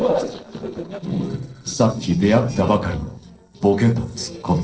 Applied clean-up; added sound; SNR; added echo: neural separator model SepFormer DNS4.